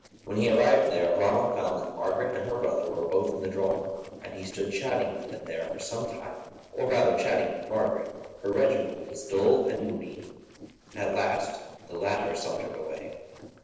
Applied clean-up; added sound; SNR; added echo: neural separator model SepFormer DNS4.